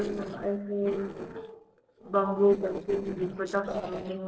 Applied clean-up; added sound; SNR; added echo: neural separator model SepFormer DNS4.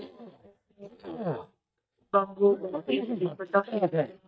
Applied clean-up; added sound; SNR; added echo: neural mask model DeepFilterNet 3.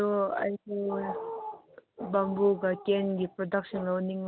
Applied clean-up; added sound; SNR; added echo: none; none; none; none.